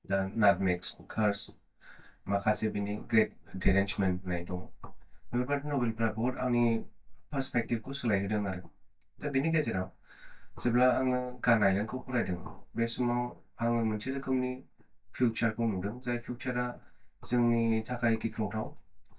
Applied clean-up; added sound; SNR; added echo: neural mask model DeepFilterNet 3.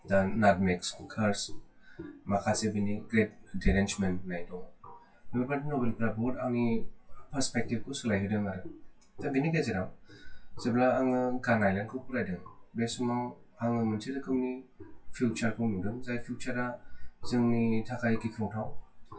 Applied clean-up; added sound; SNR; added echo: classical method WPE with log-MMSE.